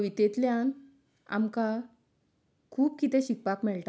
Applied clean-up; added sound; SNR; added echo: none; none; none; none.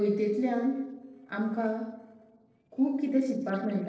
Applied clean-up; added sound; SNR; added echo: neural separator model SepFormer DNS4.